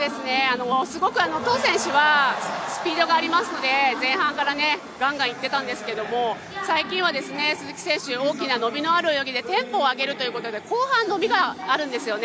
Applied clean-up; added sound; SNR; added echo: none; none; none; none.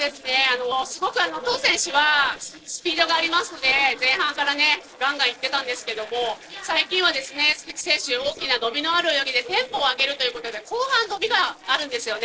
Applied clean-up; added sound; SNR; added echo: neural separator model SepFormer DNS4.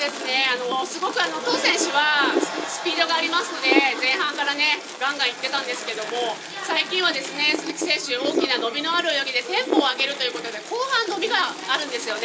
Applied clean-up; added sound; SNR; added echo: none; Wind; 7 dB; reverberation time 0.2 s.